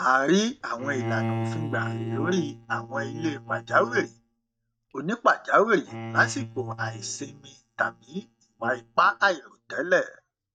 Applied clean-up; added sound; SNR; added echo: neural mask model DeepFilterNet 3.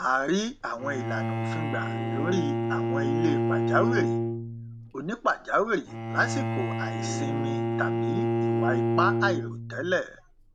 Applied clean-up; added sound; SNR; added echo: none; Bowed string instrument; -2 dB; none.